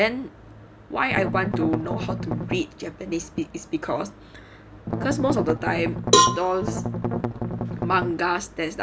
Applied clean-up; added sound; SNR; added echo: none; Cowbell + Strum; -2 dB; none.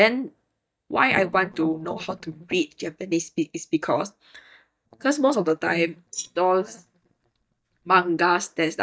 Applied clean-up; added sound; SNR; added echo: neural mask model DeepFilterNet 3.